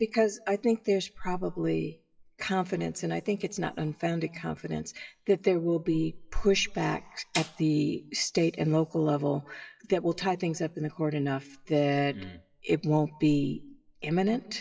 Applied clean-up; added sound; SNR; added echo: classical method WPE with log-MMSE.